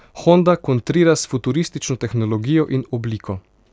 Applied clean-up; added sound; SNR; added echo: none; none; none; none.